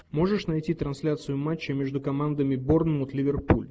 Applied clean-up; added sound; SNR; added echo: none; none; none; none.